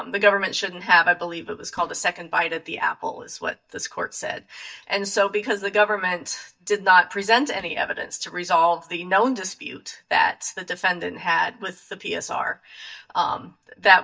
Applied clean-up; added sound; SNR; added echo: neural mask model DeepFilterNet 3.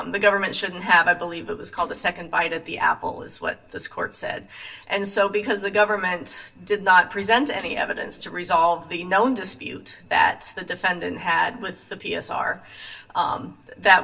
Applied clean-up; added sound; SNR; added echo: neural separator model SepFormer DNS4.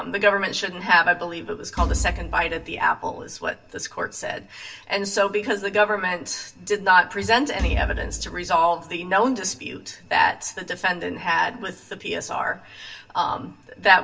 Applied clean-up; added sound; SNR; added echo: none; Thump, thud; 3 dB; reverberation time 0.2 s.